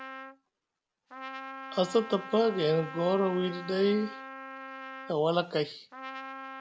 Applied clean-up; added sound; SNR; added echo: none; Trumpet; 12 dB; none.